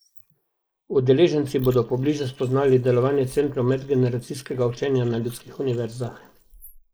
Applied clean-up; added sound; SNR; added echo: neural mask model Resemble Enhance denoiser.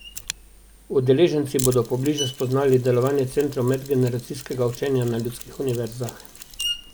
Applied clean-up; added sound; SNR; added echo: none; Mechanisms + Screech; 13 dB; none.